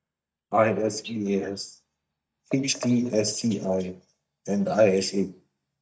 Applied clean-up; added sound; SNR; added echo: neural mask model DeepFilterNet 3.